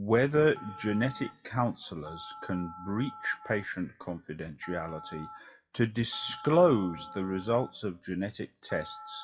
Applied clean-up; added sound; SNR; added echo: classical method WPE with log-MMSE.